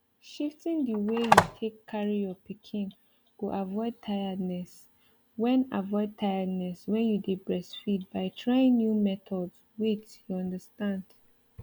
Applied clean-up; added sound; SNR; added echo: none; Telephone; -4 dB; none.